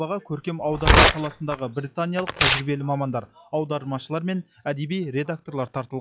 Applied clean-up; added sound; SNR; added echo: classical method log-MMSE.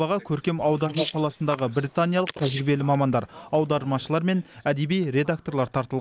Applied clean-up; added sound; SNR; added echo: neural mask model Resemble Enhance denoiser.